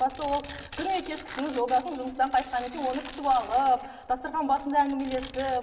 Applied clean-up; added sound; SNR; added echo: none; Tearing; 14 dB; reverberation time 2.1 s.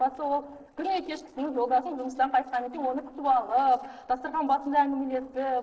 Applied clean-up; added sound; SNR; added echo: neural separator model SepFormer DNS4.